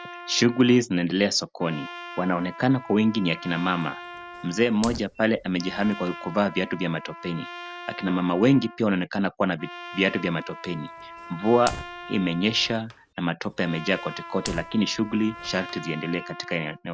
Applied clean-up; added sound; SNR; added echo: none; Fire + Trumpet; 14 dB; none.